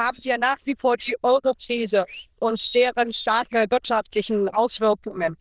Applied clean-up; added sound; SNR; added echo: neural diffusion model UNIVERSE++.